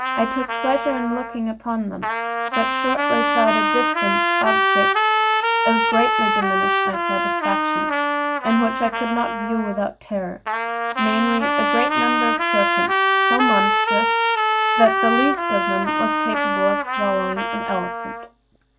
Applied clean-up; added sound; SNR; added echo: none; Trumpet; -4 dB; none.